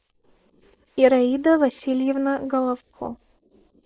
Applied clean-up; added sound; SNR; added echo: neural mask model Resemble Enhance denoiser.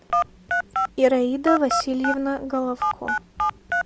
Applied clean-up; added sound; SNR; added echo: none; Telephone; 1 dB; none.